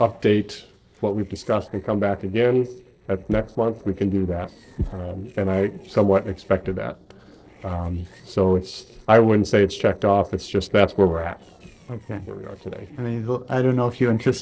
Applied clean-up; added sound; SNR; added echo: neural separator model SepFormer DNS4.